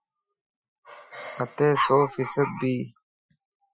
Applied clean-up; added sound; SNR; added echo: classical method Wiener filter.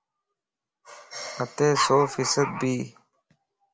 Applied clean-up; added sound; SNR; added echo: none; Dog; 3 dB; none.